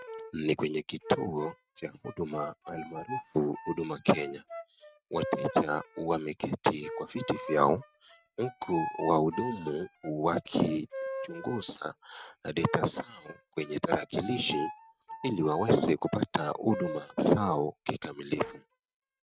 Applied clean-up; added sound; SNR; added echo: neural mask model RNNoise.